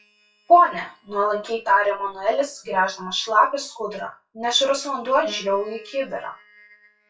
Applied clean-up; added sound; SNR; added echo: classical method WPE with log-MMSE.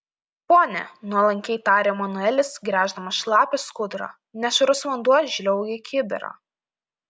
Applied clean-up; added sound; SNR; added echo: none; none; none; none.